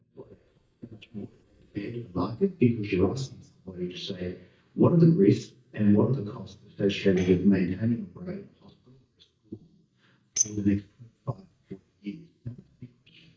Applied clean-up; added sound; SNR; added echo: neural mask model DeepFilterNet 3.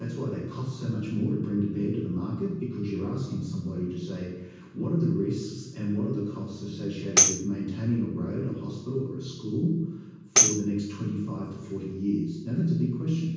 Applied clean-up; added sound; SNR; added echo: none; Tambourine; -3 dB; reverberation time 1.2 s.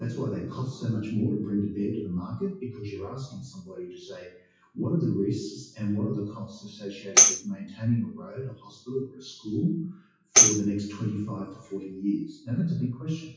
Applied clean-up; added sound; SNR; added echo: classical method WPE with log-MMSE.